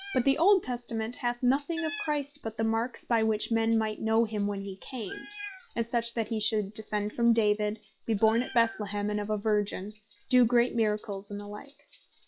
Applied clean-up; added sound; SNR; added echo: classical method log-MMSE.